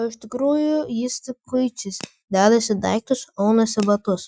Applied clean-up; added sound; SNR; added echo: classical method Wiener filter.